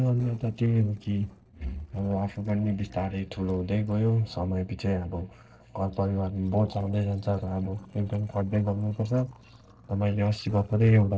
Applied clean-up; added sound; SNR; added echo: neural separator model SepFormer DNS4.